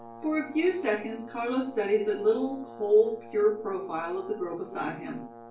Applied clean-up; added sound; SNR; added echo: none; Brass instrument; 17 dB; reverberation time 0.3 s.